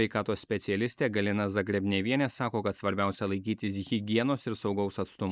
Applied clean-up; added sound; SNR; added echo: neural mask model Resemble Enhance denoiser.